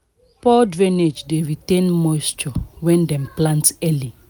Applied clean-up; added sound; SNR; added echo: none; none; none; none.